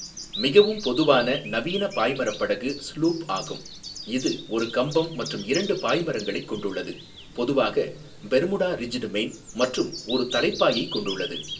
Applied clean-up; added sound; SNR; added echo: none; Bird vocalization, bird call, bird song; 13 dB; reverberation time 0.2 s.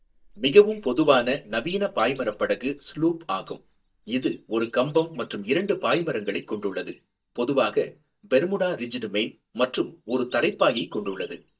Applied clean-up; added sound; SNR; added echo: neural mask model DeepFilterNet 3.